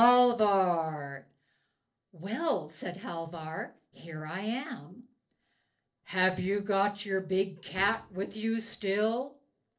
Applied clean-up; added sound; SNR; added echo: neural separator model SepFormer DNS4.